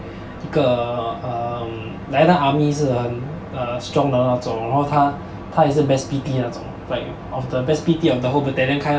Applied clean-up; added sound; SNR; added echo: none; none; none; reverberation time 0.3 s.